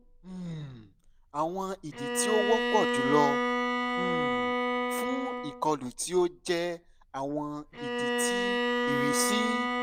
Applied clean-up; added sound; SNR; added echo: none; Bowed string instrument; -1 dB; none.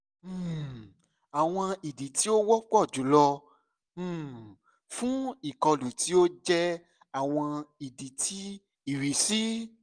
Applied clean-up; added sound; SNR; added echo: none; none; none; none.